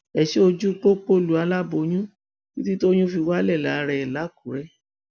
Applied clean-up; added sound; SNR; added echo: none; none; none; none.